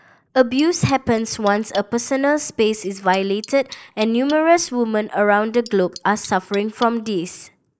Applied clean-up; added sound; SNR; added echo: neural mask model Resemble Enhance denoiser.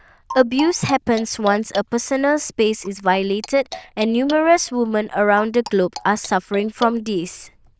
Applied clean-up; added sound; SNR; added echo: neural diffusion model UNIVERSE++.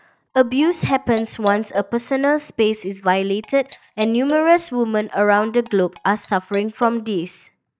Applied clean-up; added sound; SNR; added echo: neural mask model DeepFilterNet 3.